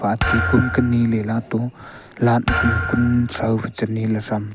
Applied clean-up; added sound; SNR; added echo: none; Thump, thud; 5 dB; none.